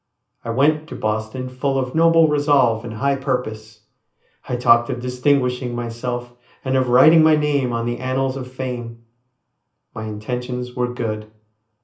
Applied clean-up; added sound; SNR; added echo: none; none; none; reverberation time 0.3 s.